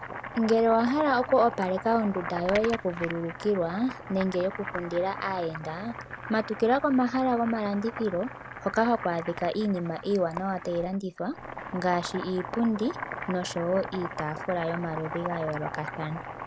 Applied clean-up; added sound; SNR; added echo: none; Boiling; 10 dB; none.